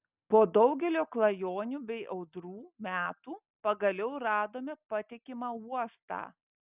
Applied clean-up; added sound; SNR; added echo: none; none; none; none.